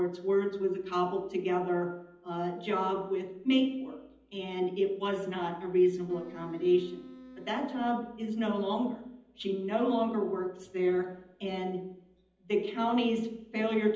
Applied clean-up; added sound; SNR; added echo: none; Wind instrument, woodwind instrument; 18 dB; reverberation time 0.8 s.